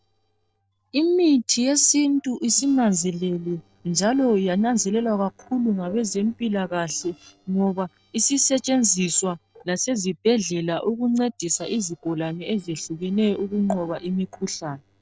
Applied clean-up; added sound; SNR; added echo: neural separator model SepFormer DNS4.